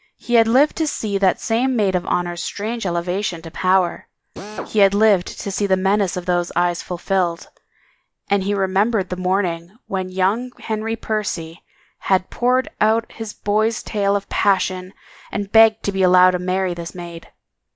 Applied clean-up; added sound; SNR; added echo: none; Drill; 12 dB; none.